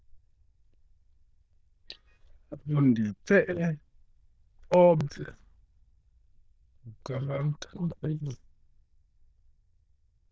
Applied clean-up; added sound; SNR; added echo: neural diffusion model UNIVERSE++.